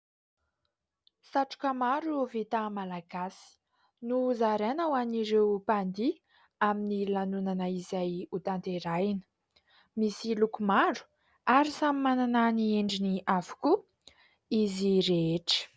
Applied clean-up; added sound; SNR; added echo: none; none; none; none.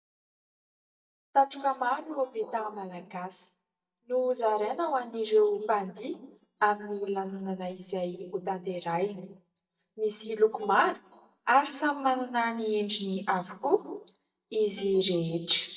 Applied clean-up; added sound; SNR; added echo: neural mask model DeepFilterNet 3.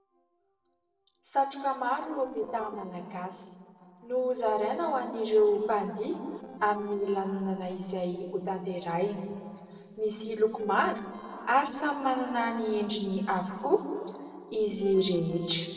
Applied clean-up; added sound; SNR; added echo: neural separator model SepFormer DNS4.